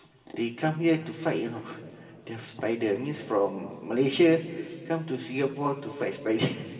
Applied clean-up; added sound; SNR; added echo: none; none; none; reverberation time 2.8 s.